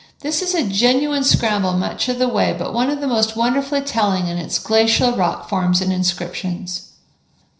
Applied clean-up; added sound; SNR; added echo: neural separator model SepFormer DNS4.